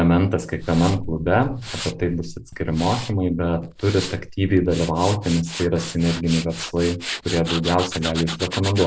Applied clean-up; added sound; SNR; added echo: none; Tools; 11 dB; none.